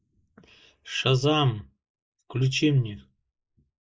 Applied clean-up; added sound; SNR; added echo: neural mask model Resemble Enhance denoiser.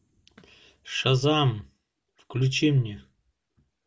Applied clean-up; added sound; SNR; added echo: none; none; none; none.